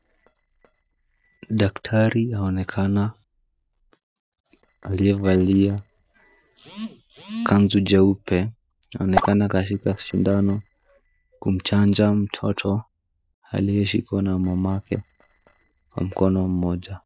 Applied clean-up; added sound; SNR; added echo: neural separator model SepFormer DNS4.